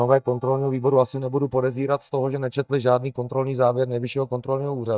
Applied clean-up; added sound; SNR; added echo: neural mask model DeepFilterNet 3.